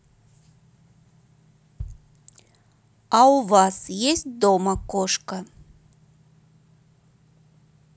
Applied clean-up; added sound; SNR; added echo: none; Bass drum; 19 dB; none.